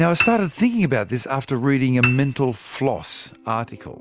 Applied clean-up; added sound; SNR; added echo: none; Piano; 9 dB; none.